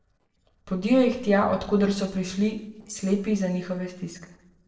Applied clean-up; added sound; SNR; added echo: neural separator model SepFormer DNS4.